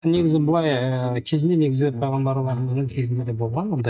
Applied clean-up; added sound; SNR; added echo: neural mask model DeepFilterNet 3.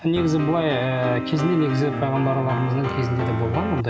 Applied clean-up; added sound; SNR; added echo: none; Piano; 6 dB; reverberation time 0.2 s.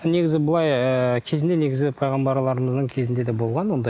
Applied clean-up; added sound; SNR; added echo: none; none; none; none.